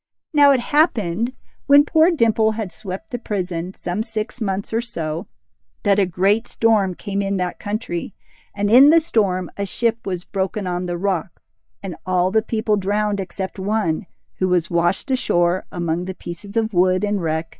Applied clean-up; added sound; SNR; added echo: neural mask model DeepFilterNet 3.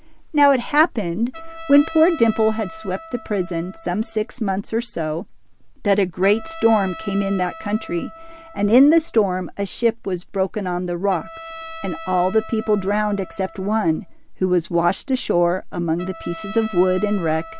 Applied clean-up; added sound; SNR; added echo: none; Trumpet; 18 dB; none.